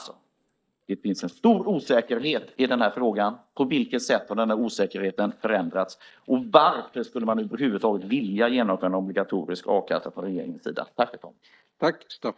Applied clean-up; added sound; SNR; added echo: neural mask model DeepFilterNet 3.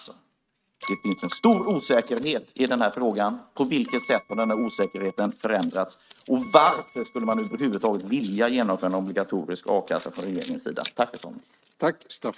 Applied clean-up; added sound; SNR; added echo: neural mask model RNNoise.